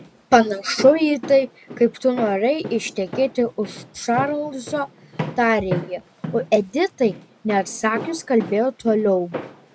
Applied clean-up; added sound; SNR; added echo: none; Walk, footsteps; 13 dB; none.